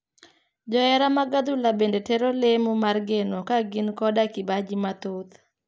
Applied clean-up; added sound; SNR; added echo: none; none; none; none.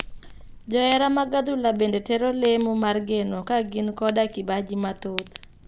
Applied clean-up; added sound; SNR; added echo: none; Fire; 16 dB; none.